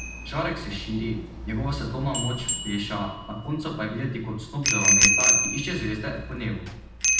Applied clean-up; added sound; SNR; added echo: none; Bicycle bell; -3 dB; reverberation time 0.8 s.